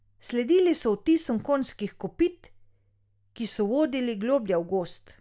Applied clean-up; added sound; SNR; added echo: none; none; none; none.